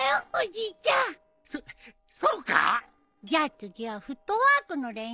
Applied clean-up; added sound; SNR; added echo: neural separator model SepFormer DNS4.